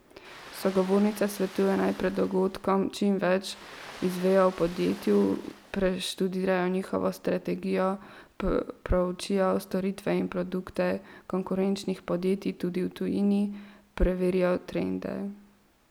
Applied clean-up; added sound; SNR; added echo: none; Ocean; 18 dB; none.